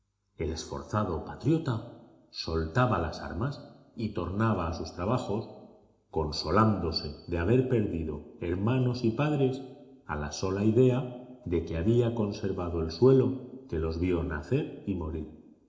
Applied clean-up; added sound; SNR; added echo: none; none; none; reverberation time 0.8 s.